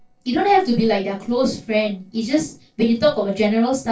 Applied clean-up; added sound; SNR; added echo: neural separator model SepFormer DNS4.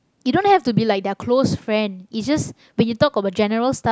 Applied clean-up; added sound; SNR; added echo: none; none; none; none.